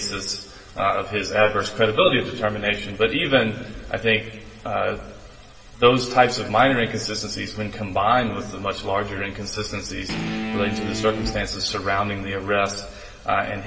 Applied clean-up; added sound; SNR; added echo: none; Guitar; 6 dB; reverberation time 1.9 s.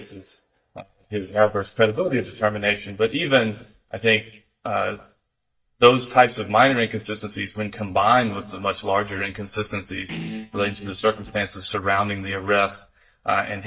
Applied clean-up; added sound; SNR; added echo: neural mask model DeepFilterNet 3.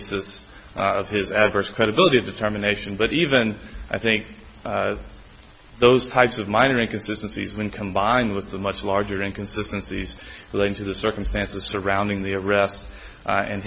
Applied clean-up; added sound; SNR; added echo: none; none; none; none.